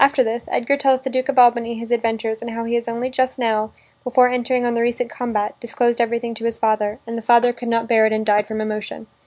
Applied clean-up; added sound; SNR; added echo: none; none; none; none.